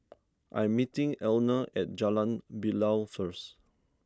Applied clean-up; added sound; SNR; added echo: none; none; none; none.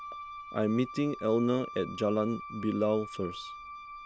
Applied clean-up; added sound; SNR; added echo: none; Wind instrument, woodwind instrument; 12 dB; none.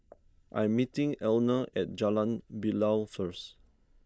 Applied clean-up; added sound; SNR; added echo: neural mask model Resemble Enhance denoiser.